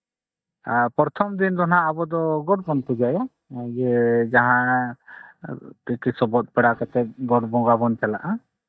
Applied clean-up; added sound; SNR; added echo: neural mask model DeepFilterNet 3.